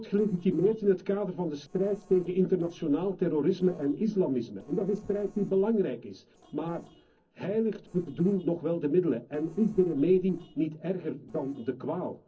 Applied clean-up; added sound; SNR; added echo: neural separator model SepFormer DNS4.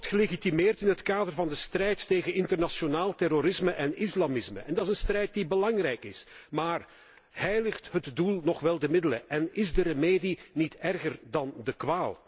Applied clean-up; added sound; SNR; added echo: none; none; none; none.